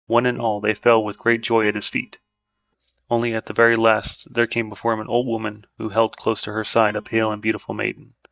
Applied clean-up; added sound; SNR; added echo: neural mask model DeepFilterNet 3.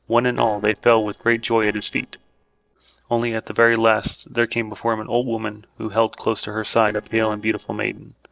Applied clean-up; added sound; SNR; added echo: neural separator model SepFormer DNS4.